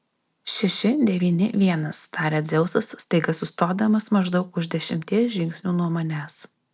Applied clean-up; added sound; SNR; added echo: none; none; none; none.